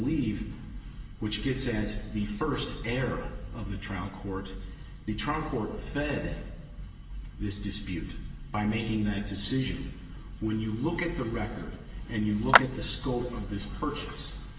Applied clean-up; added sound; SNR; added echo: none; Clapping; -4 dB; reverberation time 1.4 s.